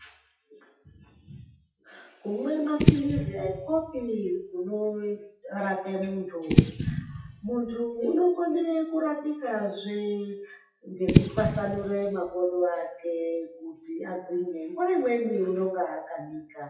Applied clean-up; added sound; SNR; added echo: classical method WPE with log-MMSE.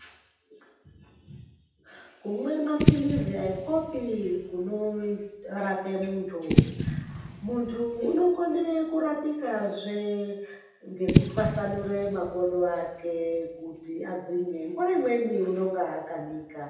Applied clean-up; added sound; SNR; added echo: none; Fireworks / Boom; 1 dB; reverberation time 0.9 s.